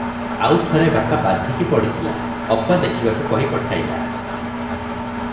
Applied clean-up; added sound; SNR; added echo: none; Engine; 4 dB; reverberation time 1.0 s.